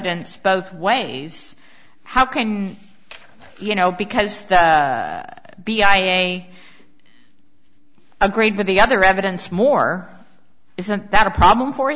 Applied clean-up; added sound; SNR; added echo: none; none; none; none.